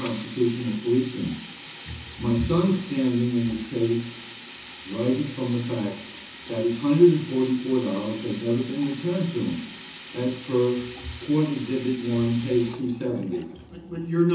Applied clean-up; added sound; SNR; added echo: none; Sink (filling or washing); 17 dB; reverberation time 0.6 s.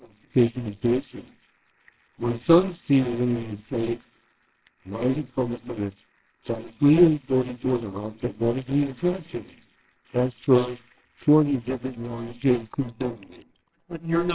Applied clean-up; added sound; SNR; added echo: neural separator model SepFormer WHAMR!.